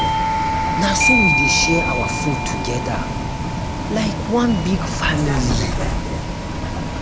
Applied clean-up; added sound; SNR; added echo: none; Bus + Doorbell; -3 dB; none.